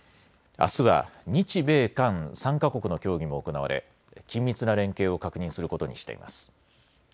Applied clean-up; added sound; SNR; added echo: none; none; none; none.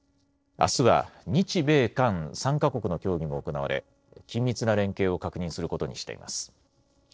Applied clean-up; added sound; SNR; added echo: neural separator model SepFormer DNS4.